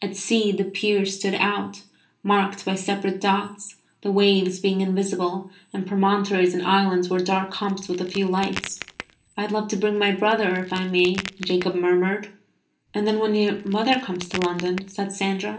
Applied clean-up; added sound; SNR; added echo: none; Crack; 16 dB; reverberation time 0.3 s.